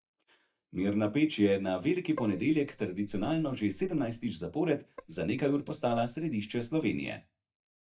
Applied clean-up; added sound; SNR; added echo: neural mask model DeepFilterNet 3.